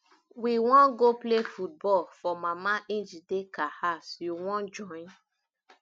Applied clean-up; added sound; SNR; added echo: none; none; none; none.